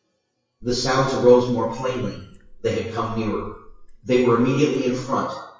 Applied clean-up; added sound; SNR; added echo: classical method WPE with log-MMSE.